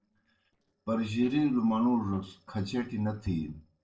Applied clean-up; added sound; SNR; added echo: neural separator model SepFormer DNS4.